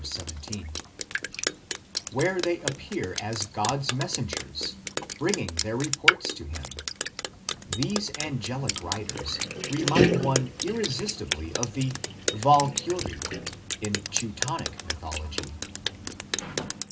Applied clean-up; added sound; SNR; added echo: none; Drip; 0 dB; reverberation time 0.2 s.